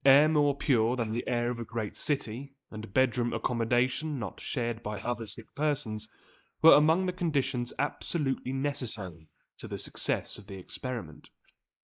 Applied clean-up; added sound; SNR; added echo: neural mask model Resemble Enhance denoiser.